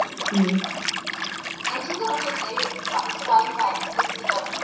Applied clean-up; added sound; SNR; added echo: none; Liquid; 2 dB; reverberation time 0.7 s.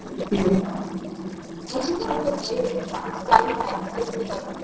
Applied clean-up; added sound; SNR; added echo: neural separator model SepFormer DNS4.